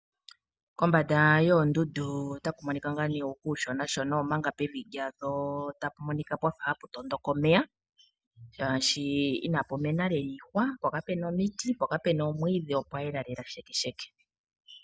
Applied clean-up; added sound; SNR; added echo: none; none; none; none.